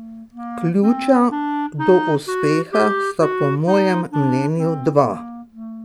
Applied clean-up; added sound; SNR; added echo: none; Wind instrument, woodwind instrument; 6 dB; none.